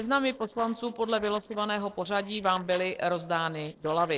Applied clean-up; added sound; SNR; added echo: neural separator model SepFormer DNS4.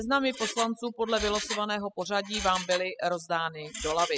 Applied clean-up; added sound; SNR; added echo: classical method spectral subtraction.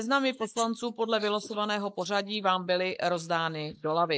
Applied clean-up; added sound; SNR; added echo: neural mask model Resemble Enhance denoiser.